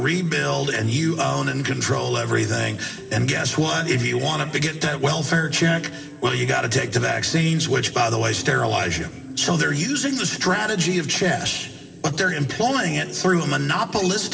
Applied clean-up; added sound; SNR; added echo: none; none; none; reverberation time 2.3 s.